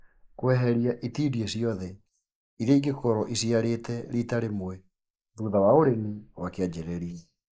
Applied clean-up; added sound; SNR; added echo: neural mask model Resemble Enhance denoiser.